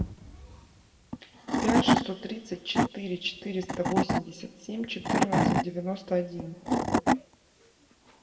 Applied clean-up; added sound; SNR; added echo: none; Wood / Tools; -5 dB; reverberation time 1.4 s.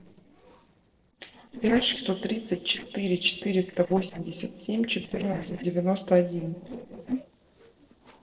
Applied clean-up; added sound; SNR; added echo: neural separator model SepFormer DNS4.